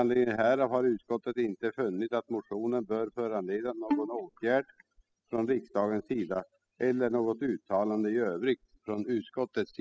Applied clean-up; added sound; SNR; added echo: classical method spectral subtraction.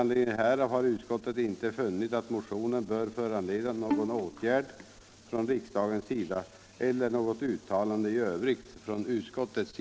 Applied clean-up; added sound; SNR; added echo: none; Bowed string instrument; 7 dB; none.